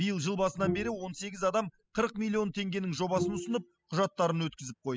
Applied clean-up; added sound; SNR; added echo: classical method spectral subtraction.